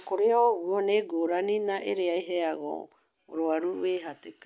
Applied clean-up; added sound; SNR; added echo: none; none; none; none.